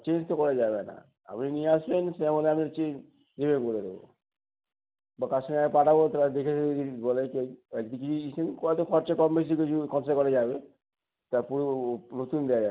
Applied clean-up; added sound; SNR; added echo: none; none; none; none.